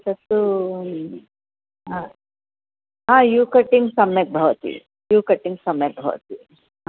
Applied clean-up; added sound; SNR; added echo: none; none; none; none.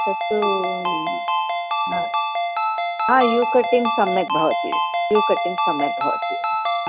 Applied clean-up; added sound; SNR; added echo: none; Ringtone; -1 dB; none.